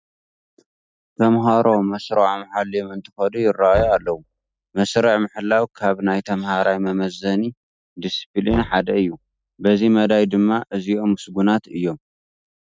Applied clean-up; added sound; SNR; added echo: neural mask model RNNoise.